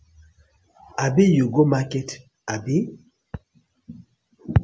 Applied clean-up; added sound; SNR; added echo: none; none; none; none.